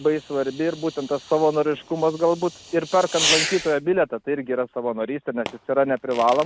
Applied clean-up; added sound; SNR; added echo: none; Fireworks; 9 dB; none.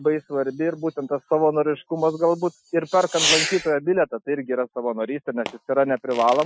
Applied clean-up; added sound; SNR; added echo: classical method Wiener filter.